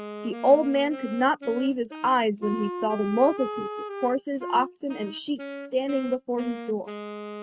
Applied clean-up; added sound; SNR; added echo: neural mask model RNNoise.